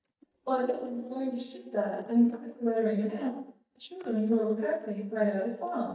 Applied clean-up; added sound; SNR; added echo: neural mask model DeepFilterNet 3.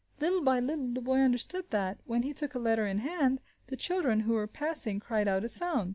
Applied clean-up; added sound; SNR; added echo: none; none; none; none.